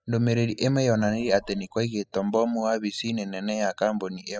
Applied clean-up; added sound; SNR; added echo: classical method spectral subtraction.